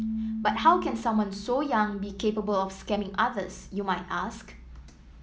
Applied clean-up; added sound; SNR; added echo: none; Keyboard (musical); 10 dB; none.